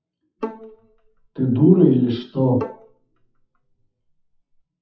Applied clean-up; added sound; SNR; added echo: classical method WPE with log-MMSE.